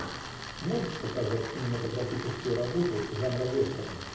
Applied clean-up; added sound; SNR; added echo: none; Tools; 10 dB; reverberation time 0.8 s.